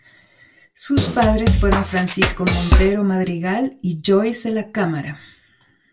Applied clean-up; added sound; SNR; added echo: none; Drum kit; -3 dB; reverberation time 0.2 s.